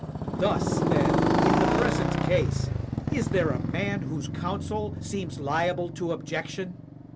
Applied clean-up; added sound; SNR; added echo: none; Motorcycle; -3 dB; none.